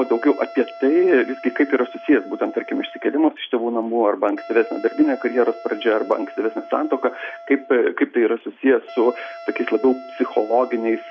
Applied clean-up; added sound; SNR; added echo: none; Wind instrument, woodwind instrument; 18 dB; none.